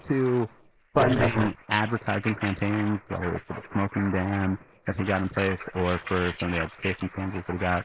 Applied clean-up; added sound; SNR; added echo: neural mask model Resemble Enhance denoiser.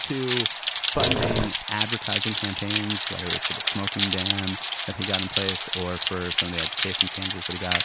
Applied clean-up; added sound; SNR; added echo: none; Growling + Rain; -4 dB; none.